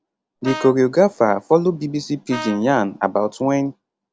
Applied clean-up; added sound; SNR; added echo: none; Brass instrument; 14 dB; none.